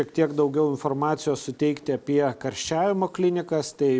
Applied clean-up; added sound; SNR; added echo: none; none; none; none.